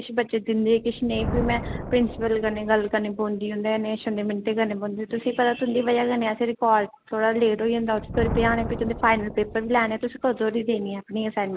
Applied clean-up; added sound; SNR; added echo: none; Thunder; 12 dB; none.